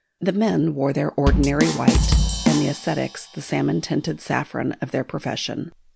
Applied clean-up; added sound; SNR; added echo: none; Bass drum / Drum kit; 0 dB; none.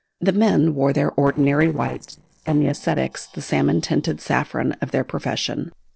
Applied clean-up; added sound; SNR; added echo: neural separator model SepFormer DNS4.